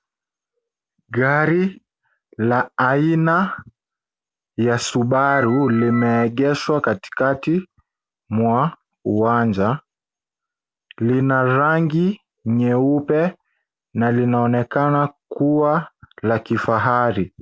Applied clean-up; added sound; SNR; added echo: none; Organ; 11 dB; none.